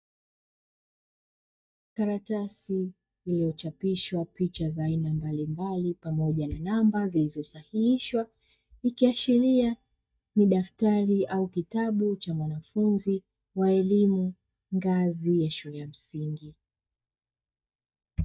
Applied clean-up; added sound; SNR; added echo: neural mask model DeepFilterNet 3.